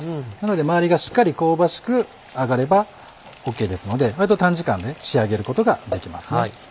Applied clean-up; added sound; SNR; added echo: none; none; none; none.